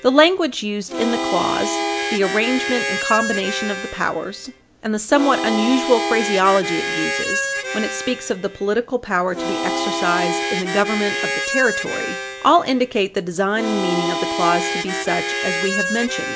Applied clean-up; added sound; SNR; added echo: none; Harmonica; 4 dB; none.